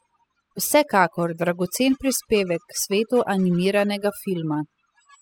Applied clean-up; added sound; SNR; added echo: classical method spectral subtraction.